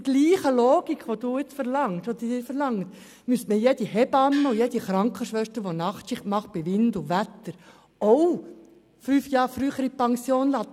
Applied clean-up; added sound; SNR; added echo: none; Gong; 16 dB; none.